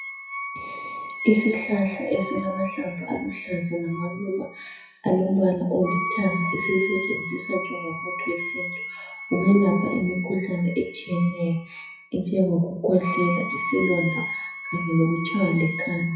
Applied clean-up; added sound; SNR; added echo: classical method WPE with log-MMSE.